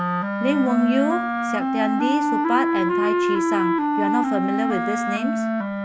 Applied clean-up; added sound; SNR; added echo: none; Wind instrument, woodwind instrument; -3 dB; none.